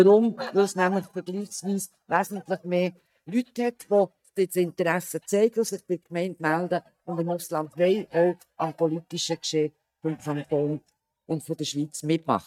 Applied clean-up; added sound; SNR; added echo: neural mask model DeepFilterNet 3.